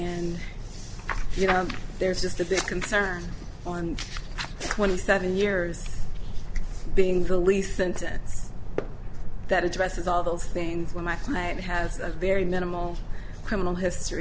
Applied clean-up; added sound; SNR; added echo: none; Fireworks; 19 dB; none.